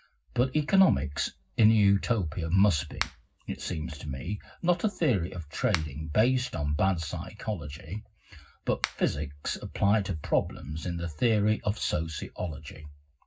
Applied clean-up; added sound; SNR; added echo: none; Finger snapping; 12 dB; reverberation time 0.4 s.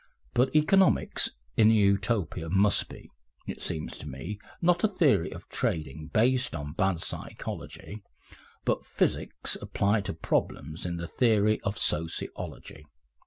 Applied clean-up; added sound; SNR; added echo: none; none; none; none.